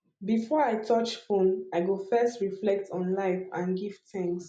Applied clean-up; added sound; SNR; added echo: none; none; none; none.